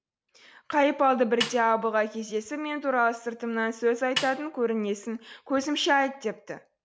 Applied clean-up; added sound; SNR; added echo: none; Snare drum; 10 dB; none.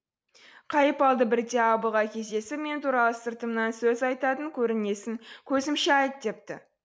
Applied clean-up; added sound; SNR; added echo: none; none; none; none.